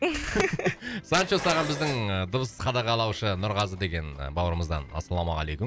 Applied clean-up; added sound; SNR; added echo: none; Dishes, pots, and pans; 11 dB; none.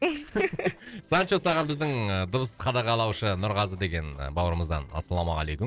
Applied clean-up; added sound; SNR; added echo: neural separator model SepFormer DNS4.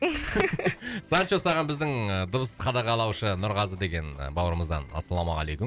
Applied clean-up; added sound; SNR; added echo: none; none; none; none.